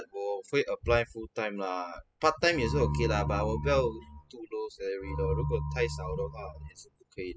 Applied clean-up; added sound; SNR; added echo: classical method spectral subtraction.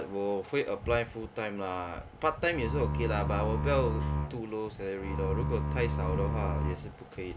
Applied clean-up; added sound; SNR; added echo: none; Bowed string instrument; -1 dB; none.